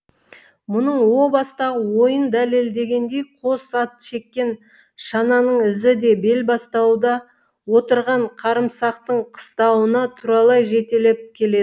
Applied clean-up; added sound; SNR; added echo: none; none; none; none.